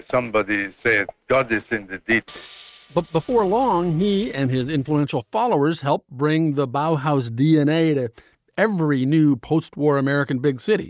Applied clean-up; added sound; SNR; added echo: neural mask model RNNoise.